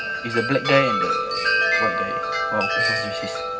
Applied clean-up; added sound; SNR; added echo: none; Wind chime; -3 dB; reverberation time 0.4 s.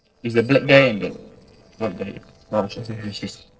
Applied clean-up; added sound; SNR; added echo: neural separator model SepFormer DNS4.